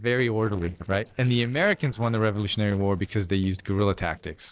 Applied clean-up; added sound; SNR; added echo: neural separator model SepFormer DNS4.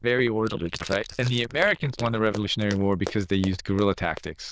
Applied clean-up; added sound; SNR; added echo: neural diffusion model UNIVERSE++.